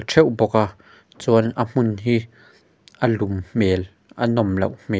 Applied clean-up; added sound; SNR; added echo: none; none; none; none.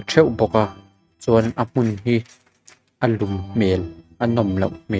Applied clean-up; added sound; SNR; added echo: neural mask model RNNoise.